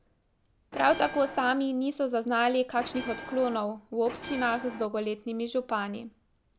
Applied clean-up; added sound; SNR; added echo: none; Bell; 11 dB; none.